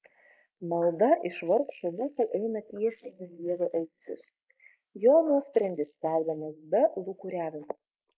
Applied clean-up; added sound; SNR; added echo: neural mask model Resemble Enhance denoiser.